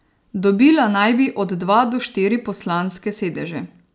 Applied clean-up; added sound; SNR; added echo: none; none; none; none.